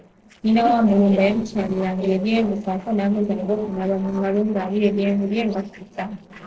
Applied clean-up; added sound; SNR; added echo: neural separator model SepFormer DNS4.